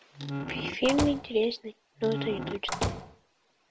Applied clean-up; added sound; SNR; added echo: none; Squeak / Slam / Wood; 4 dB; none.